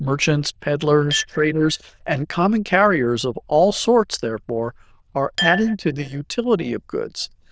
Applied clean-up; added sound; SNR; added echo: neural diffusion model UNIVERSE++.